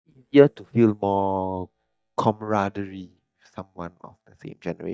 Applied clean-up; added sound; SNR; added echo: neural mask model DeepFilterNet 3.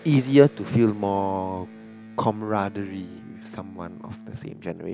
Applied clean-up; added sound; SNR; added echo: none; Electric guitar; 19 dB; none.